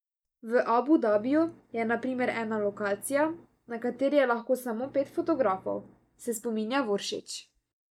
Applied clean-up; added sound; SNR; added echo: neural mask model DeepFilterNet 3.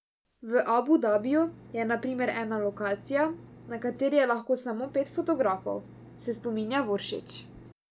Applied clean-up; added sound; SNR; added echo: none; Engine; 20 dB; none.